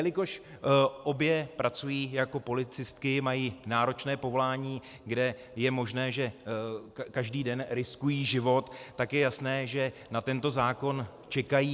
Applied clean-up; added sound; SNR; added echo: none; none; none; none.